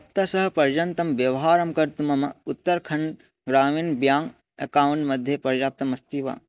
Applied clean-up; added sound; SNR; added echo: none; none; none; none.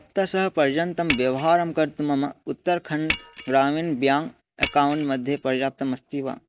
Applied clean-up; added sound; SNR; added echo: none; Shatter; 6 dB; none.